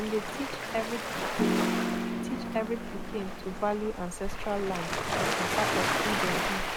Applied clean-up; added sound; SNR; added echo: none; Piano + Waves, surf; -4 dB; none.